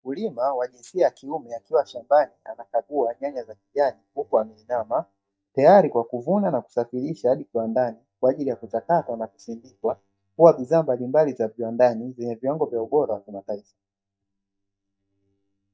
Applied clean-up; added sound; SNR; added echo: neural mask model DeepFilterNet 3.